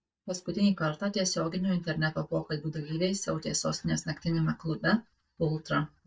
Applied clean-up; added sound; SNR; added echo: neural mask model DeepFilterNet 3.